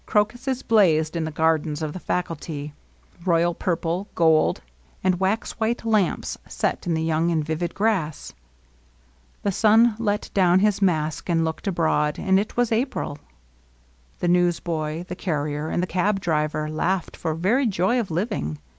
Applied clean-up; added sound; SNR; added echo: none; none; none; none.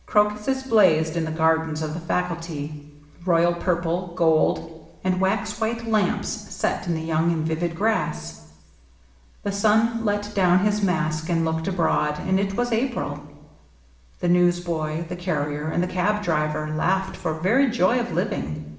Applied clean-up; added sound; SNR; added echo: none; none; none; reverberation time 0.8 s.